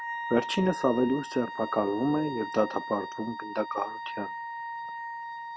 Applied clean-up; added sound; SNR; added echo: none; Wind instrument, woodwind instrument; 7 dB; none.